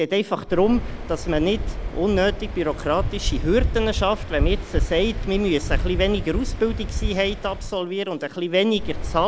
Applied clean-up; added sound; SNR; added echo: none; Waves, surf; 4 dB; none.